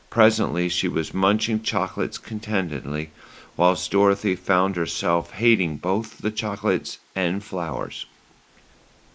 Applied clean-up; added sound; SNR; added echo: neural mask model Resemble Enhance denoiser.